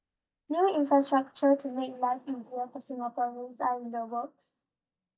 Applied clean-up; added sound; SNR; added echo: neural mask model DeepFilterNet 3.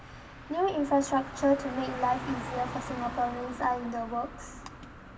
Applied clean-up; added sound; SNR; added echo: none; Car; 10 dB; reverberation time 2.2 s.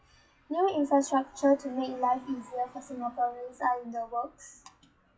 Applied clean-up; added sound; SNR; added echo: classical method WPE with log-MMSE.